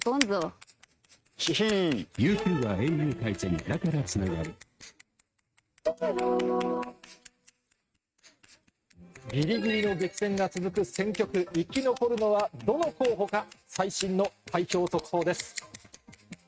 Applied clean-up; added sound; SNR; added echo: neural mask model RNNoise.